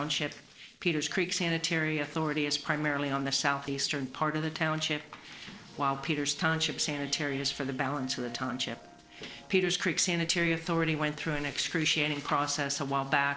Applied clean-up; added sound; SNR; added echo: neural separator model SepFormer DNS4.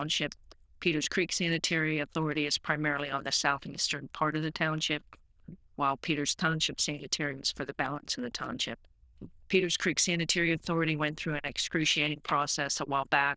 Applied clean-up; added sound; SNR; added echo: neural diffusion model UNIVERSE++.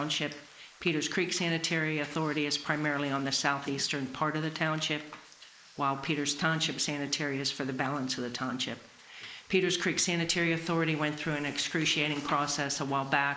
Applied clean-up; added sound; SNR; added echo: neural mask model Resemble Enhance denoiser.